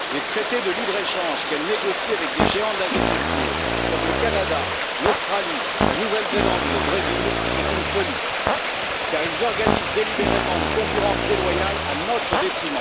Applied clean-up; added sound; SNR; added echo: none; Stream + Fart; -4 dB; none.